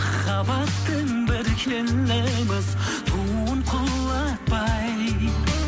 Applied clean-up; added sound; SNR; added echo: none; none; none; none.